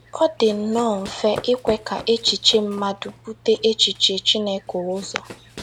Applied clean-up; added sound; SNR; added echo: none; Run; 18 dB; none.